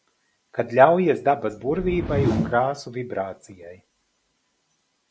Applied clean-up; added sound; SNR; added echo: none; Whoosh, swoosh, swish; 6 dB; none.